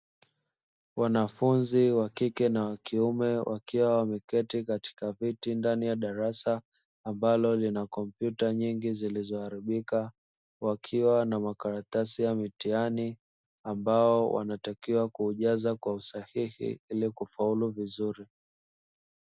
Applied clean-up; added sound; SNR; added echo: none; none; none; none.